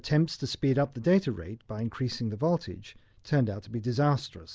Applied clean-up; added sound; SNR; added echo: none; none; none; none.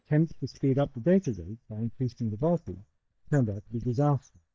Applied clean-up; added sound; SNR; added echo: neural mask model DeepFilterNet 3.